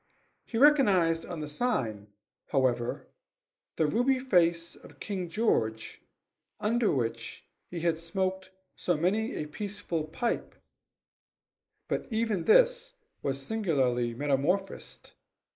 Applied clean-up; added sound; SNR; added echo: neural mask model Resemble Enhance denoiser.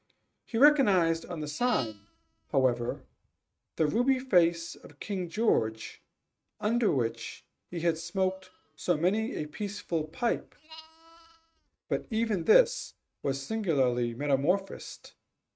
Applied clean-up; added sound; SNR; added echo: neural mask model RNNoise.